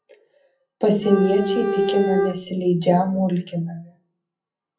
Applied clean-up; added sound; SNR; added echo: classical method WPE with log-MMSE.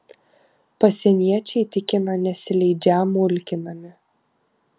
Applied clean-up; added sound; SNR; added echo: none; none; none; none.